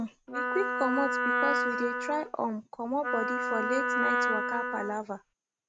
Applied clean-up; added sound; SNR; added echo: none; Wind instrument, woodwind instrument; -3 dB; none.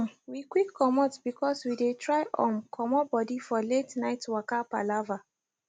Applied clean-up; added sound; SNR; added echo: none; none; none; none.